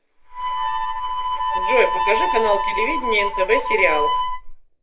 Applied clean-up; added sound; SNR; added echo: none; Harmonica; -1 dB; reverberation time 0.3 s.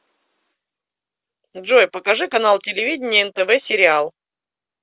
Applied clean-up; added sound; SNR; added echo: none; none; none; none.